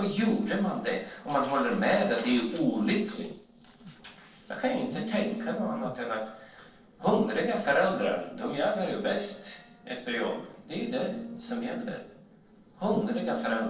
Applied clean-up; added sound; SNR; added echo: neural separator model SepFormer DNS4.